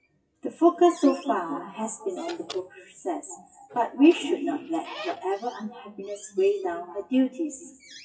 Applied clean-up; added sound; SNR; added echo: classical method WPE with log-MMSE.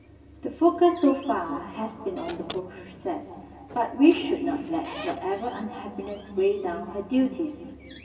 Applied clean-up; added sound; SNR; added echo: none; Squeak / Slam; 19 dB; reverberation time 2.4 s.